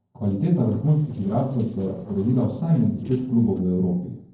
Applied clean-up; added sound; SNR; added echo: neural separator model SepFormer DNS4.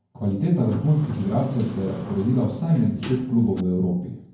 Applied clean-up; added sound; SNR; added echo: none; Sliding door; 14 dB; reverberation time 0.9 s.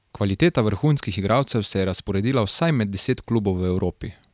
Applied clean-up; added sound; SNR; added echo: none; none; none; none.